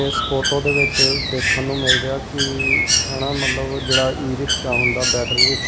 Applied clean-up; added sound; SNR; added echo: none; Bird; -3 dB; none.